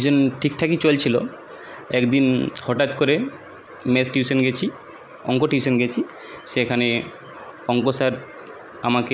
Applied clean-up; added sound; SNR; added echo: none; none; none; none.